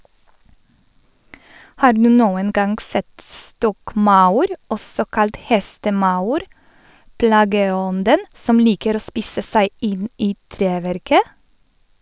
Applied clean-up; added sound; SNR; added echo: none; none; none; none.